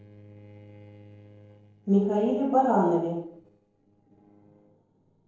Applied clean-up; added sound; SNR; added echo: neural separator model SepFormer DNS4.